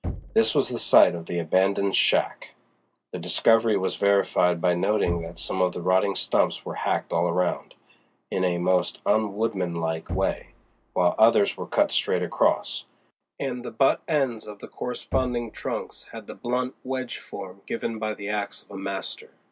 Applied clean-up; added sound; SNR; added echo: none; Knock; 18 dB; none.